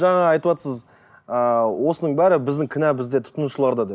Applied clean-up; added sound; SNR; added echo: none; none; none; none.